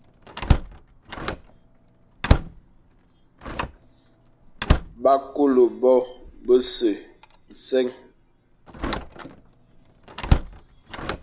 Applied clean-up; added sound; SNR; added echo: none; Slam; 2 dB; none.